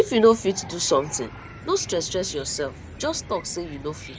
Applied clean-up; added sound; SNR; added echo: none; Cricket / Chicken, rooster; 15 dB; none.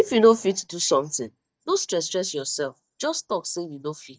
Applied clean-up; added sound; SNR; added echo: neural mask model DeepFilterNet 3.